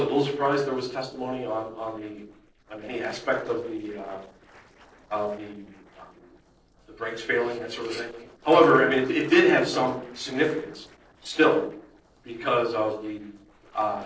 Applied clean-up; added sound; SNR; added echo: neural separator model SepFormer DNS4.